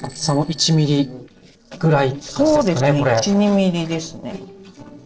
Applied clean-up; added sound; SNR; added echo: neural separator model SepFormer DNS4.